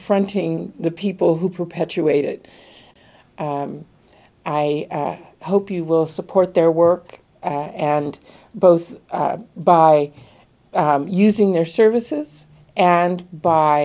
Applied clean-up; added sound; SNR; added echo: none; none; none; none.